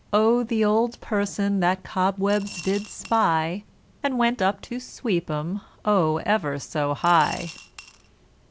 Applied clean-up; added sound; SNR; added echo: none; Coin (dropping) / Glass; 18 dB; none.